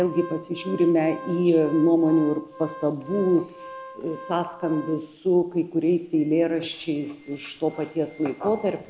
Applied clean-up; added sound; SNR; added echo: none; Organ; 18 dB; none.